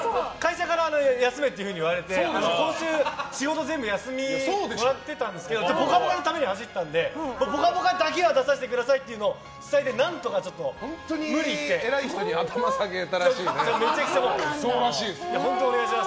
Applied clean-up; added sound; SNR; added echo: none; none; none; none.